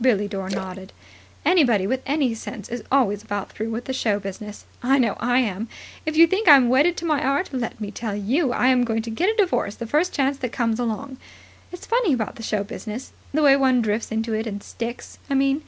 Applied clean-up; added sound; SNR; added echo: none; Splash, splatter; 18 dB; none.